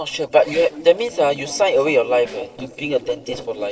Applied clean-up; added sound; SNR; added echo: neural separator model SepFormer DNS4.